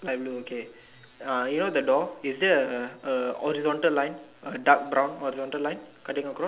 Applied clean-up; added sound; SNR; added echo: none; none; none; none.